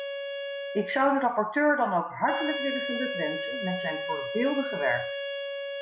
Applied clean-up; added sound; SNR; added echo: none; Wind instrument, woodwind instrument; 5 dB; none.